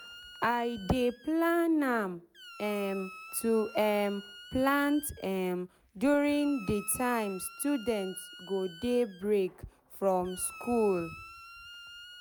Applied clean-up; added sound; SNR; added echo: none; Squeak; 18 dB; none.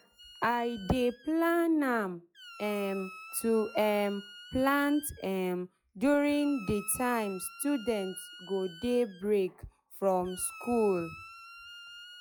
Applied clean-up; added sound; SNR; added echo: classical method log-MMSE.